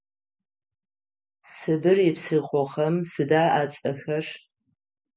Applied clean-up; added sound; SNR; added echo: none; none; none; none.